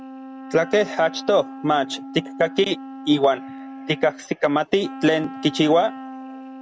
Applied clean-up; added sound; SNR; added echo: none; Wind instrument, woodwind instrument; 14 dB; none.